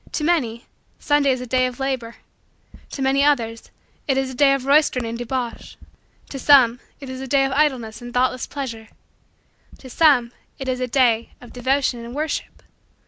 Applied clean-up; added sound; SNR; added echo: none; none; none; none.